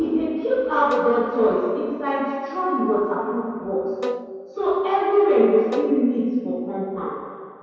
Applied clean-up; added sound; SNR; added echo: none; Bowed string instrument; 13 dB; reverberation time 2.2 s.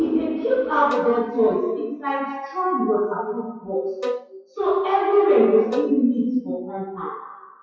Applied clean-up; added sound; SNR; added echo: classical method WPE with log-MMSE.